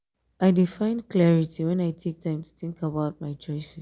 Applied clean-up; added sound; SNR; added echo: none; none; none; none.